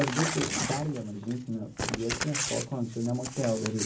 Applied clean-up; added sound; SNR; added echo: none; Crumpling, crinkling / Tearing; 3 dB; reverberation time 0.4 s.